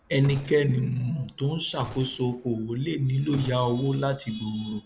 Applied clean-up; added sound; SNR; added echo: none; Gunshot, gunfire; 19 dB; none.